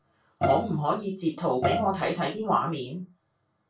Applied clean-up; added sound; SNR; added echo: none; Bowed string instrument; 3 dB; reverberation time 0.2 s.